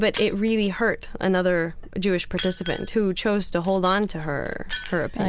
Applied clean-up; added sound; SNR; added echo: none; Shatter; 15 dB; none.